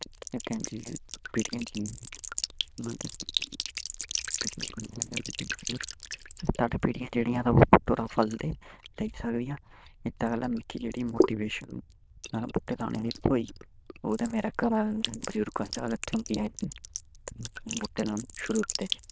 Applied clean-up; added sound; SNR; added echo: neural diffusion model UNIVERSE++.